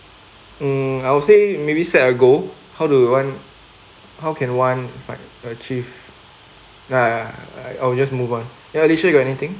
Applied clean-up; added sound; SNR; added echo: none; none; none; none.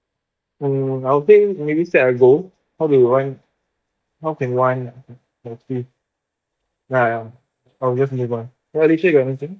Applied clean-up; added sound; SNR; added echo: neural mask model DeepFilterNet 3.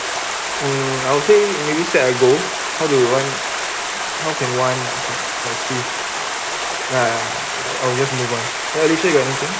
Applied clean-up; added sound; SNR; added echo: none; Stream; 3 dB; none.